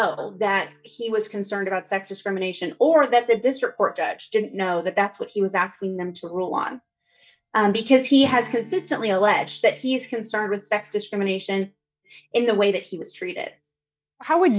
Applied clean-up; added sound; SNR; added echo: neural mask model DeepFilterNet 3.